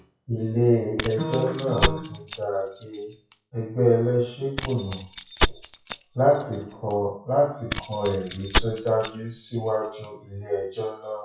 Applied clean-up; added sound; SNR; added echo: classical method WPE with log-MMSE.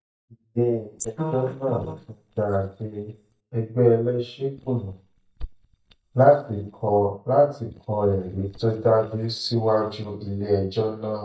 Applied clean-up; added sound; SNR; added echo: neural mask model DeepFilterNet 3.